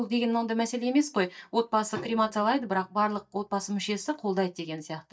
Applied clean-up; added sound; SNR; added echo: neural mask model DeepFilterNet 3.